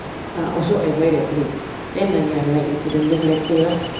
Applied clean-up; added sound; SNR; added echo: none; Ocean; 10 dB; reverberation time 1.0 s.